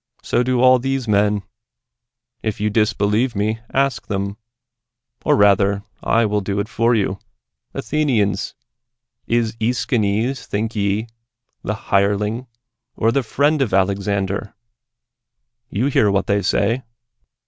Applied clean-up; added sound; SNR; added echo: none; none; none; none.